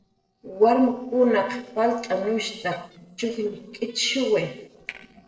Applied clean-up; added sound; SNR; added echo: neural separator model SepFormer DNS4.